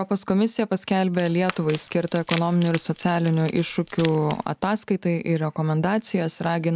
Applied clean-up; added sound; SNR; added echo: none; Wood; 13 dB; none.